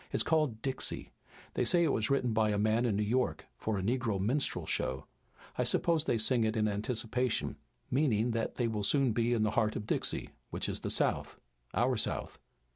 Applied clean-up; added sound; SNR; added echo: none; none; none; none.